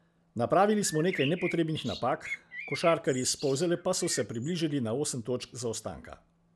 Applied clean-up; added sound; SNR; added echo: none; Bird; 12 dB; none.